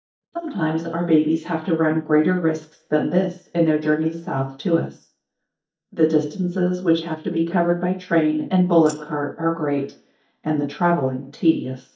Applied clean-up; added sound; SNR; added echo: neural mask model DeepFilterNet 3.